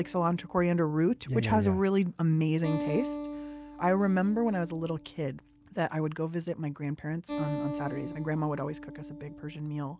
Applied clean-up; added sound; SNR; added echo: none; Acoustic guitar; 11 dB; none.